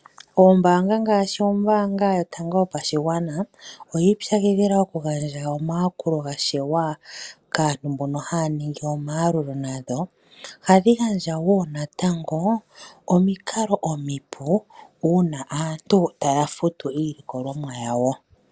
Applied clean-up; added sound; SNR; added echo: none; none; none; none.